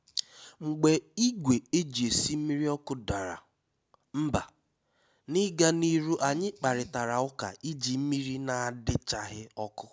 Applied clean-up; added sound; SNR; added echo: none; none; none; none.